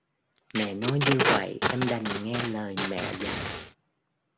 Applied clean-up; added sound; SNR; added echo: none; Packing tape, duct tape; -3 dB; none.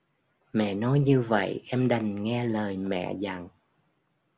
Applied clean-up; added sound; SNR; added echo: none; none; none; none.